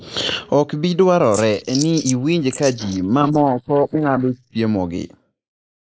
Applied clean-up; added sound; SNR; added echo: neural mask model Resemble Enhance denoiser.